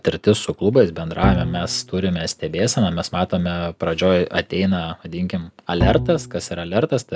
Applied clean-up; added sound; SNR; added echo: none; Bowed string instrument; 5 dB; none.